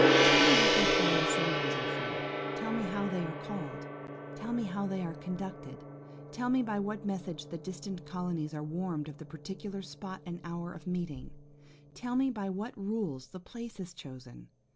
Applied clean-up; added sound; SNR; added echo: none; Gong; -2 dB; none.